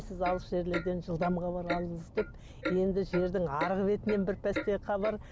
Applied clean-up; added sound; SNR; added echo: none; Clock; 10 dB; none.